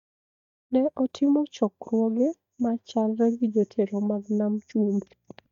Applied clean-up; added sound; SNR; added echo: neural mask model DeepFilterNet 3.